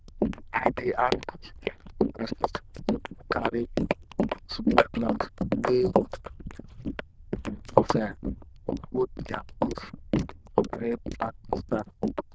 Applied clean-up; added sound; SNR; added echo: neural diffusion model UNIVERSE++.